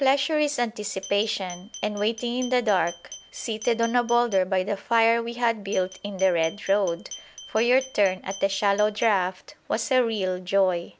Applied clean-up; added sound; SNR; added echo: none; Glass; 17 dB; none.